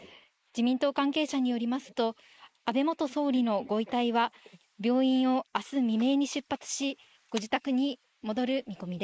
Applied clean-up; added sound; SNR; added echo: neural mask model Resemble Enhance denoiser.